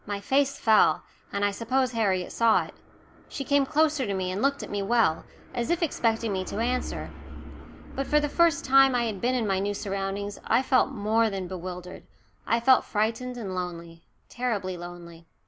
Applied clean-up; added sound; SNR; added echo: none; none; none; none.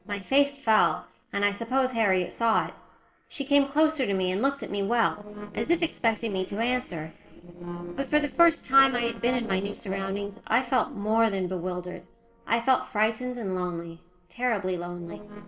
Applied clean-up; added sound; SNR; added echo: neural separator model SepFormer DNS4.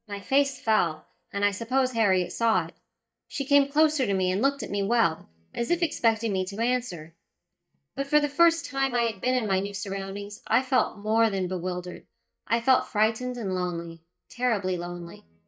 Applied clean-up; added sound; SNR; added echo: neural mask model DeepFilterNet 3.